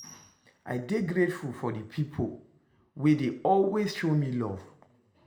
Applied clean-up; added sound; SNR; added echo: none; none; none; reverberation time 0.5 s.